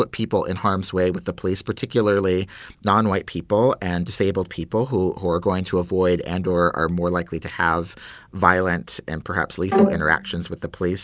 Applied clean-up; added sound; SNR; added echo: none; Bowed string instrument; -1 dB; none.